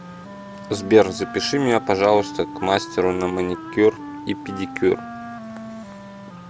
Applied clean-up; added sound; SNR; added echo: none; Wind instrument, woodwind instrument; 13 dB; none.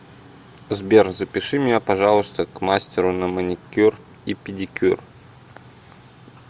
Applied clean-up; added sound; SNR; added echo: none; none; none; none.